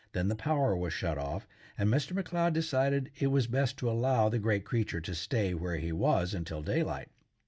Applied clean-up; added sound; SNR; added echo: neural mask model DeepFilterNet 3.